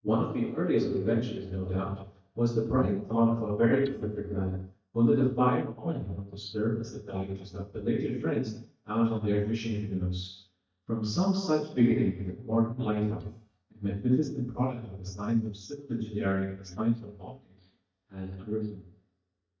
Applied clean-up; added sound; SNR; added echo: neural mask model DeepFilterNet 3.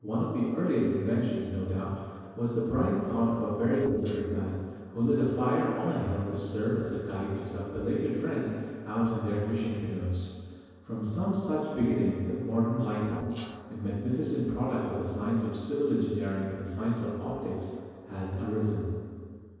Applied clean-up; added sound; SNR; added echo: neural separator model SepFormer DNS4.